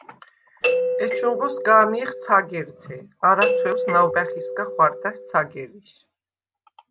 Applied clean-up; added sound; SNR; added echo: none; Doorbell; 3 dB; none.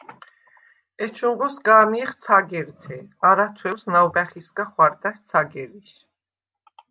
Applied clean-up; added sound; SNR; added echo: none; none; none; none.